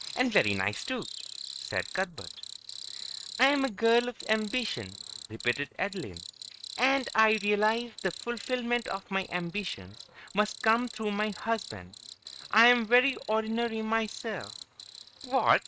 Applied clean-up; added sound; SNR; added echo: neural mask model RNNoise.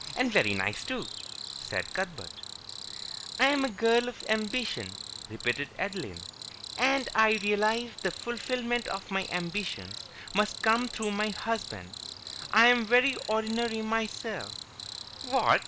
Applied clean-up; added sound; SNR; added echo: none; Cricket; 11 dB; none.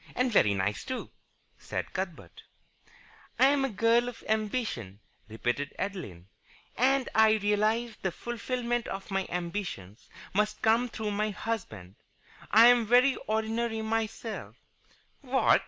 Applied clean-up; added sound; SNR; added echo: none; none; none; none.